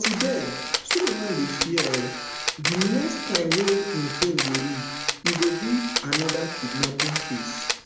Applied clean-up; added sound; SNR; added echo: none; Camera; 1 dB; reverberation time 0.8 s.